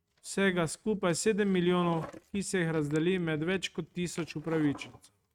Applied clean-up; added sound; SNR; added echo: neural mask model RNNoise.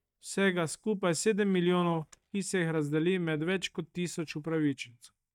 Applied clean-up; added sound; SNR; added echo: neural mask model DeepFilterNet 3.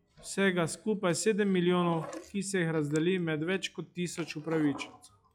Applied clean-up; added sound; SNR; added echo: classical method log-MMSE.